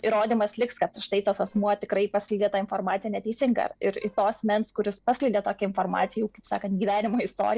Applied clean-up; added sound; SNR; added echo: neural separator model SepFormer DNS4.